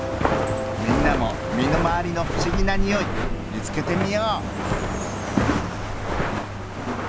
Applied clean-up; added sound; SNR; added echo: none; Walk, footsteps; -2 dB; none.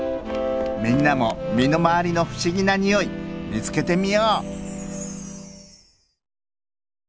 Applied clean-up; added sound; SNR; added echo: none; none; none; none.